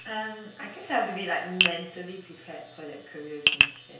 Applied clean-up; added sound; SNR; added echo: none; Tap; -3 dB; reverberation time 0.5 s.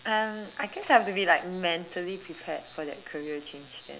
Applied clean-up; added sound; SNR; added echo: none; none; none; none.